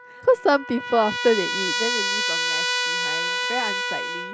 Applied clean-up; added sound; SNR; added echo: none; Trumpet; 1 dB; none.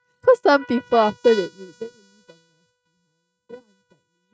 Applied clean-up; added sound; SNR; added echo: neural mask model RNNoise.